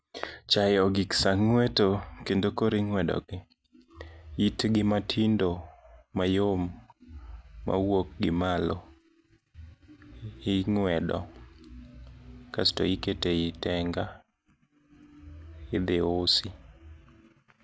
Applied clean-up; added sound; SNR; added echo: none; none; none; none.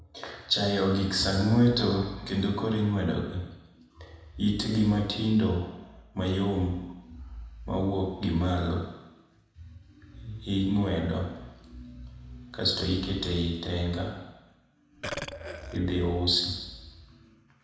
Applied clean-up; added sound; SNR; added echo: none; Burping, eructation; 10 dB; reverberation time 1.0 s.